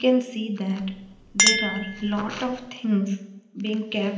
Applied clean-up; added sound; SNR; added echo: none; Chink, clink; 3 dB; reverberation time 0.8 s.